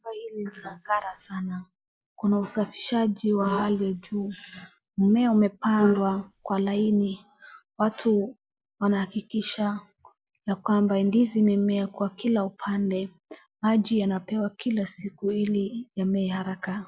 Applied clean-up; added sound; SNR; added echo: neural mask model Resemble Enhance denoiser.